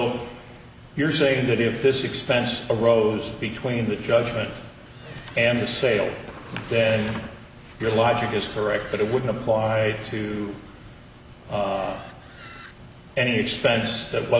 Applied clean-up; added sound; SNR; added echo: none; Camera; 20 dB; none.